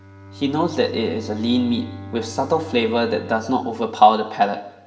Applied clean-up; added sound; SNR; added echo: none; Bowed string instrument; 16 dB; reverberation time 0.9 s.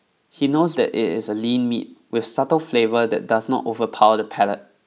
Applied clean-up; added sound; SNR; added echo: none; none; none; none.